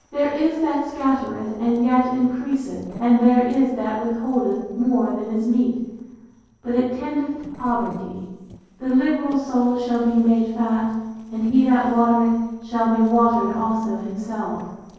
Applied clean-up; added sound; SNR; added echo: neural separator model SepFormer DNS4.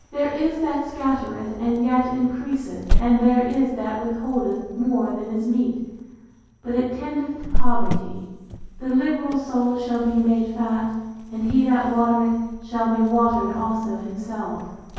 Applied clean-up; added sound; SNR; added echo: none; Cricket; 2 dB; reverberation time 1.3 s.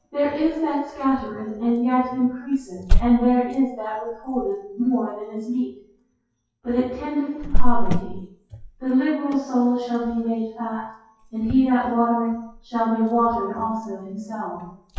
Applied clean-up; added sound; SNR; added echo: classical method WPE with log-MMSE.